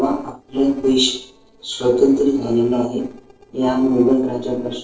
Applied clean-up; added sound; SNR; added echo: neural separator model SepFormer DNS4.